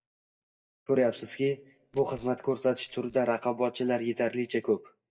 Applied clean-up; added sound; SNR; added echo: neural mask model DeepFilterNet 3.